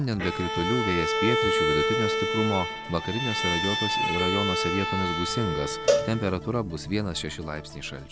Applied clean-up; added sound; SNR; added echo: none; Bowed string instrument + Cowbell; -1 dB; none.